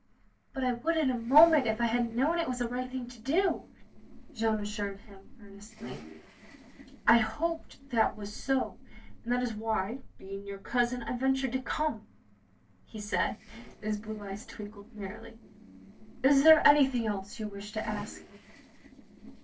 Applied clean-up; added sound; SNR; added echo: neural separator model SepFormer DNS4.